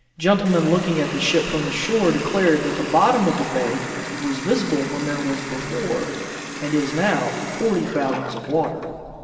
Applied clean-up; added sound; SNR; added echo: none; Water tap, faucet; 10 dB; reverberation time 2.7 s.